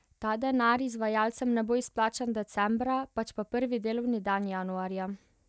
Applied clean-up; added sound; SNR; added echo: none; none; none; none.